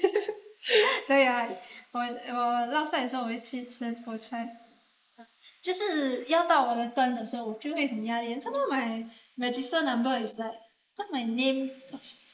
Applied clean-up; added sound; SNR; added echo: neural mask model Resemble Enhance denoiser.